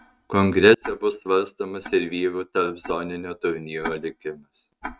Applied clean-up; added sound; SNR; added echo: neural mask model RNNoise.